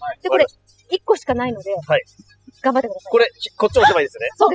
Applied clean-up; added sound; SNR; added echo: classical method spectral subtraction.